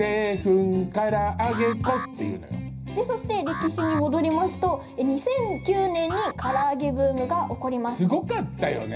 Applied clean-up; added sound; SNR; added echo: none; Alarm; 13 dB; reverberation time 0.4 s.